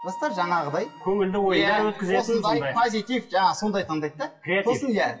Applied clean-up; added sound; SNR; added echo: classical method WPE with log-MMSE.